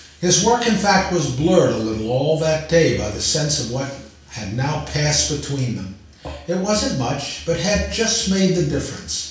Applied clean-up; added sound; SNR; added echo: none; none; none; reverberation time 0.6 s.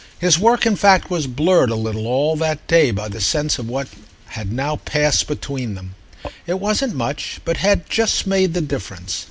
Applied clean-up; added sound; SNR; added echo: none; none; none; none.